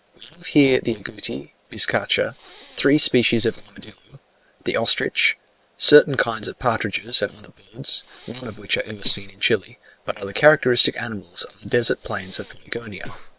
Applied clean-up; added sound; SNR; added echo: neural separator model SepFormer WHAM!.